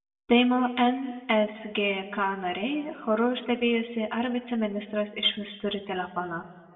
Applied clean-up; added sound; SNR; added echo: none; none; none; reverberation time 1.2 s.